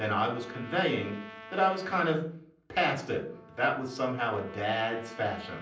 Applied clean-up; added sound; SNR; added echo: none; Trumpet; 17 dB; reverberation time 0.6 s.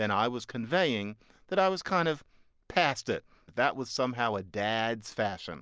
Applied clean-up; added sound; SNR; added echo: none; none; none; none.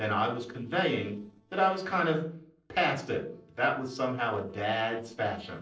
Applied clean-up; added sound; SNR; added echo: neural separator model SepFormer DNS4.